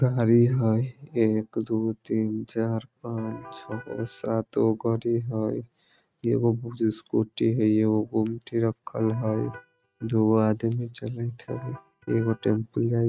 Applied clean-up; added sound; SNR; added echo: neural mask model RNNoise.